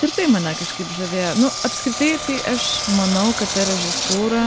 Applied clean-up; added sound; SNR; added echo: none; Engine; 5 dB; none.